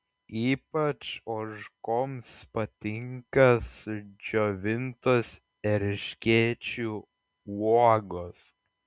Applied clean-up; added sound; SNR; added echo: none; none; none; none.